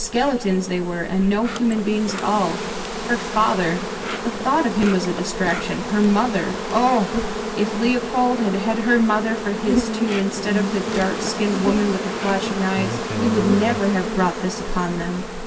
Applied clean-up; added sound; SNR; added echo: none; Insect; 5 dB; reverberation time 2.2 s.